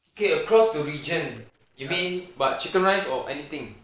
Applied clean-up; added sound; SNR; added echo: neural separator model SepFormer DNS4.